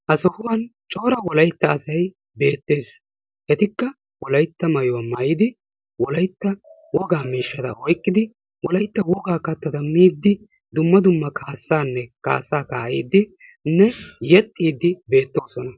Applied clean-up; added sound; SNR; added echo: none; none; none; none.